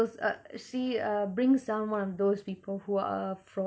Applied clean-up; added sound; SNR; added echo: none; none; none; none.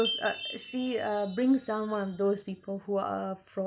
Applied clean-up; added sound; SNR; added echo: none; Chime; 11 dB; none.